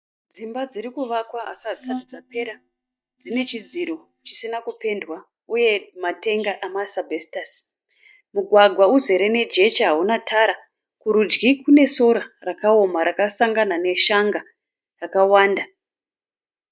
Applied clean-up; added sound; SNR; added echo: neural mask model DeepFilterNet 3.